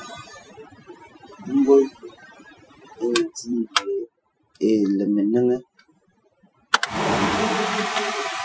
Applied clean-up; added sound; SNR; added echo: classical method Wiener filter.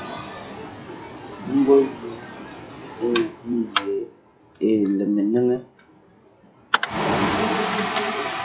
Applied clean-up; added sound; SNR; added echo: classical method log-MMSE.